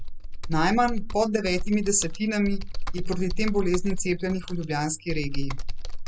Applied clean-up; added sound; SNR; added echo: none; Computer keyboard; 0 dB; none.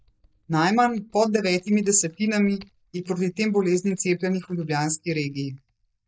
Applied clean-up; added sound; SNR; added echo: neural mask model DeepFilterNet 3.